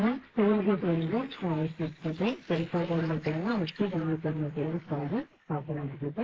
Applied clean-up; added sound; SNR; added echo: neural mask model Resemble Enhance denoiser.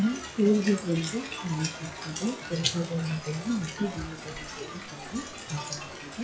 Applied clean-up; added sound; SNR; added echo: classical method log-MMSE.